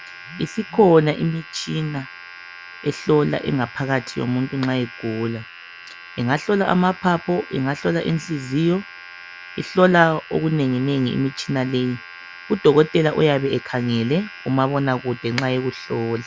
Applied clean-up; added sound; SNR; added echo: none; Domestic sounds, home sounds; 18 dB; none.